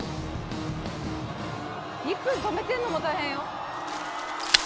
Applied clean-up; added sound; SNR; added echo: none; Fire; 6 dB; none.